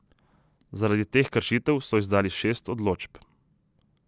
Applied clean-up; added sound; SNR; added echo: none; none; none; none.